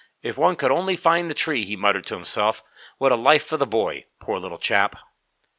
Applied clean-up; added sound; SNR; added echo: none; none; none; none.